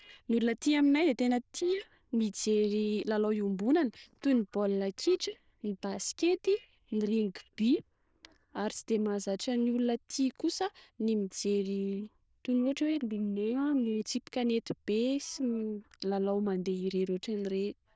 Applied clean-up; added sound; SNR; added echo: neural diffusion model UNIVERSE++.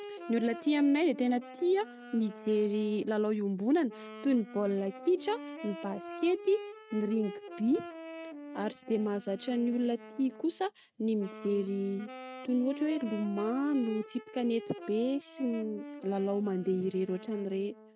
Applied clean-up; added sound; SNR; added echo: neural mask model RNNoise.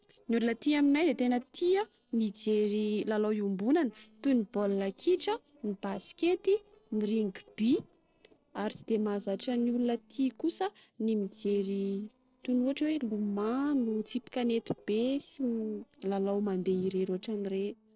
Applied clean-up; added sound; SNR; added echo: neural separator model SepFormer DNS4.